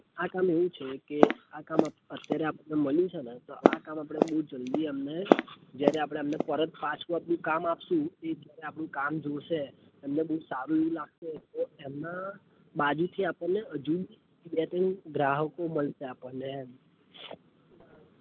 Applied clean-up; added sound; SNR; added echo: none; Walk, footsteps; -3 dB; none.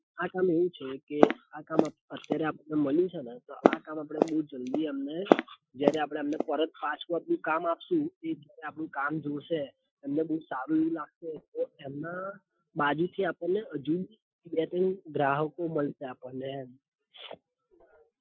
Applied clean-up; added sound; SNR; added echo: classical method Wiener filter.